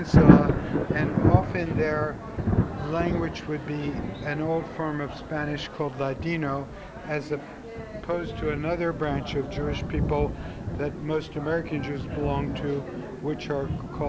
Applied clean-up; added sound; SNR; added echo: none; Thunder; -2 dB; none.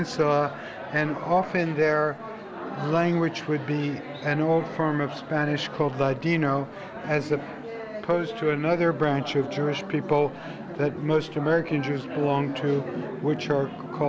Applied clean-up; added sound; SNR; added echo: none; none; none; none.